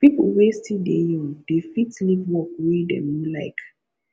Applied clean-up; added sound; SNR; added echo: none; none; none; none.